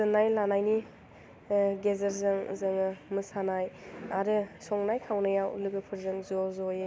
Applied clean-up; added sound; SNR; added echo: none; none; none; none.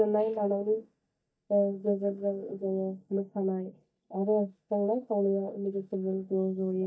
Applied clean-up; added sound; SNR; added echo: neural mask model DeepFilterNet 3.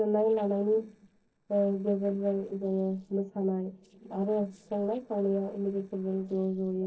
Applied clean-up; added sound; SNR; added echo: neural separator model SepFormer DNS4.